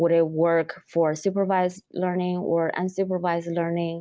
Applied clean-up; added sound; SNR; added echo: none; none; none; none.